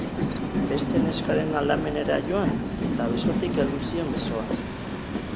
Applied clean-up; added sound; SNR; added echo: none; Train; -2 dB; none.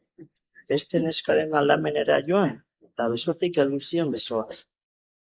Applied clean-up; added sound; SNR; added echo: neural mask model Resemble Enhance denoiser.